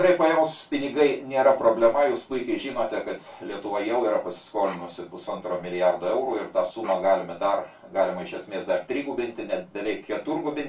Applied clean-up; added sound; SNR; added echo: none; Bark; 18 dB; reverberation time 0.2 s.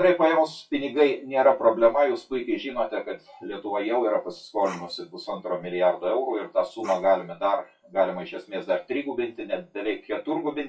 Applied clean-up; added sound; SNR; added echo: classical method WPE with log-MMSE.